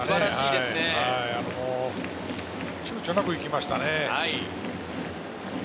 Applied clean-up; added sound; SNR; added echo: none; none; none; none.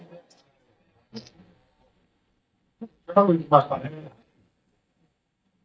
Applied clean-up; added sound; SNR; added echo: neural mask model DeepFilterNet 3.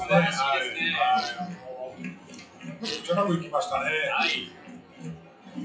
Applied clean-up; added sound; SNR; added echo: classical method WPE with log-MMSE.